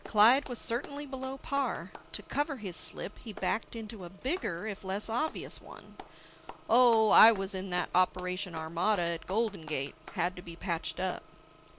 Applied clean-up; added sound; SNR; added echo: none; Clapping + Engine; 20 dB; none.